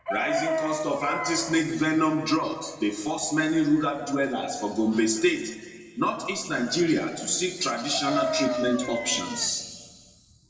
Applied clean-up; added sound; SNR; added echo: none; Chicken, rooster; 9 dB; reverberation time 1.5 s.